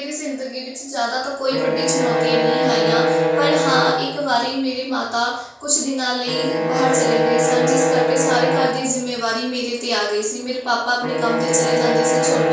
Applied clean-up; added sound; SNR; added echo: none; Bowed string instrument; -1 dB; reverberation time 0.5 s.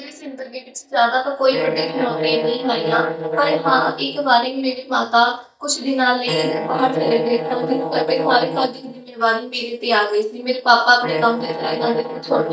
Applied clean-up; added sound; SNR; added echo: neural mask model DeepFilterNet 3.